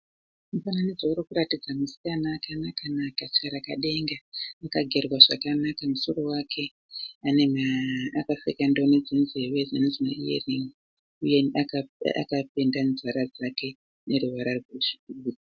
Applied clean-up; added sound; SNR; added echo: none; none; none; none.